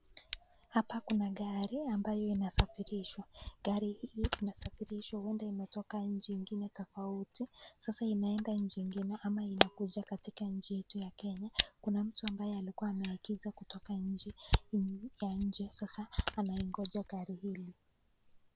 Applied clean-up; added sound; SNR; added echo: none; Camera; 3 dB; none.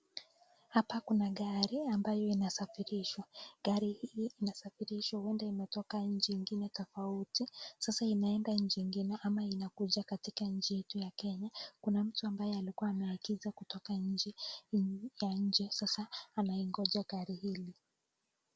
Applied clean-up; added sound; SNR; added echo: none; none; none; none.